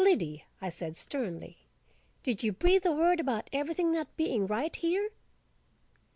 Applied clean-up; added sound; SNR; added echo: none; none; none; none.